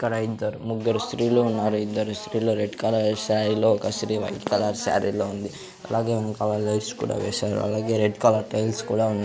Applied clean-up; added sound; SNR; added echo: none; none; none; none.